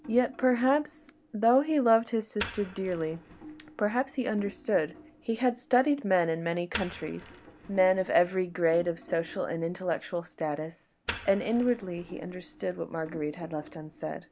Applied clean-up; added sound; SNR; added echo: none; Wood; 17 dB; none.